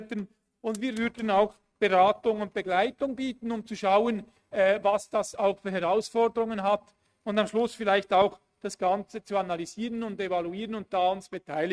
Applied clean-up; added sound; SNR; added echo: neural mask model RNNoise.